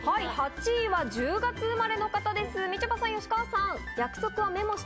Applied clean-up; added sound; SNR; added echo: none; none; none; none.